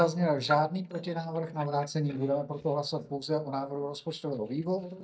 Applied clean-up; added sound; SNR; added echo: neural mask model DeepFilterNet 3.